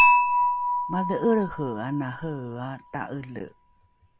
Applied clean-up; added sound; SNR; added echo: none; Dishes, pots, and pans / Chink, clink; -4 dB; none.